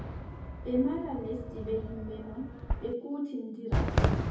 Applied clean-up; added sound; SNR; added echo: none; Fireworks; -2 dB; reverberation time 0.7 s.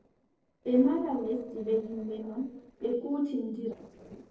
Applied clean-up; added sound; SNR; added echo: neural separator model SepFormer DNS4.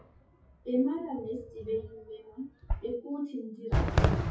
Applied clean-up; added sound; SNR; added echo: classical method WPE with log-MMSE.